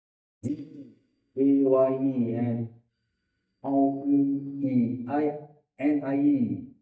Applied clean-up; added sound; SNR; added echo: neural mask model DeepFilterNet 3.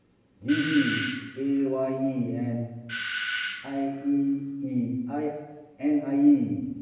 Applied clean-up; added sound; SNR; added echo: none; Doorbell; 6 dB; reverberation time 1.0 s.